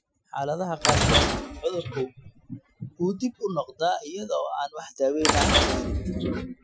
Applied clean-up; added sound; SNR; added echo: classical method Wiener filter.